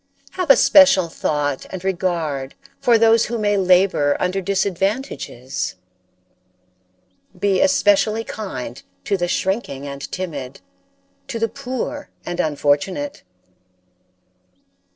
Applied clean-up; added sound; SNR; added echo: neural separator model SepFormer DNS4.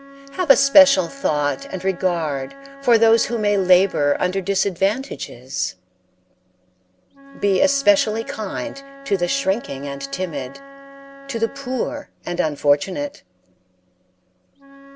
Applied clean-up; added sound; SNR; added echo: none; Wind instrument, woodwind instrument; 20 dB; none.